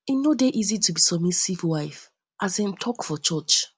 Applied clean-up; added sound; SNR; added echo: none; none; none; none.